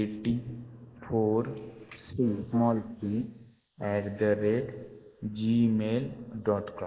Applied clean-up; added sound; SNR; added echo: neural mask model Resemble Enhance denoiser.